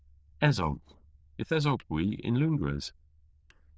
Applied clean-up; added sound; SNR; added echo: neural diffusion model UNIVERSE++.